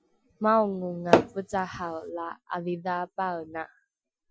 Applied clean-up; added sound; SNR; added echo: classical method Wiener filter.